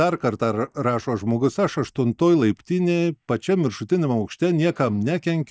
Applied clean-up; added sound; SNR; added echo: neural mask model DeepFilterNet 3.